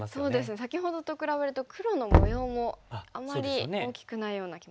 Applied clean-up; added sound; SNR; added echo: none; Knock; -3 dB; none.